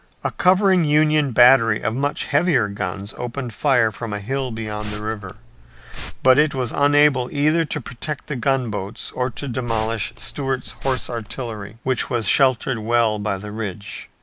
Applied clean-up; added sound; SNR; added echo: none; Liquid; 12 dB; none.